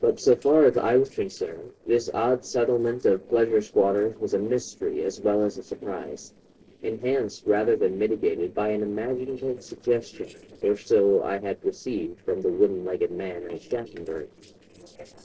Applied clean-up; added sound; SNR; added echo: neural separator model SepFormer DNS4.